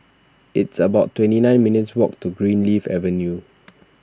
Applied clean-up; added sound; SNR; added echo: none; none; none; none.